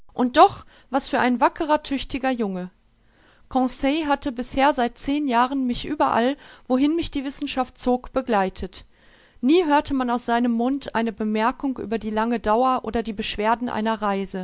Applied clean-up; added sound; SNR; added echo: none; none; none; none.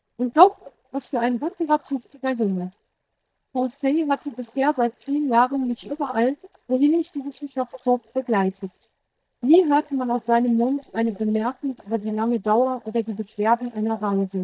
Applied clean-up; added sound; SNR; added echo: neural mask model DeepFilterNet 3.